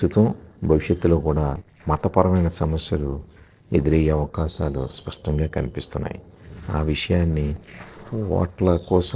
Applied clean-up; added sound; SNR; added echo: neural separator model SepFormer DNS4.